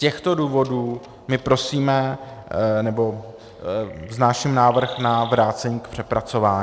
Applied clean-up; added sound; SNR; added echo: none; Chirp, tweet; 19 dB; none.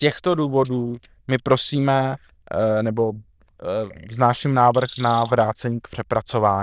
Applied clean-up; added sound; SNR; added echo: neural diffusion model UNIVERSE++.